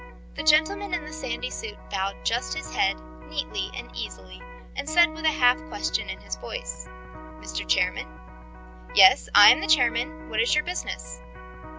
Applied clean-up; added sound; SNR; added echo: none; Electric guitar; 14 dB; none.